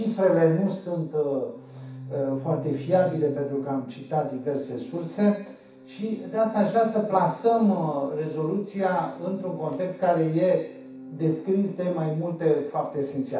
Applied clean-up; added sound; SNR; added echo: none; Organ; 18 dB; reverberation time 0.7 s.